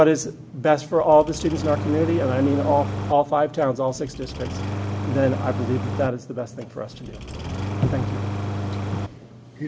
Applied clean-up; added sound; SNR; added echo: none; Engine starting; 5 dB; none.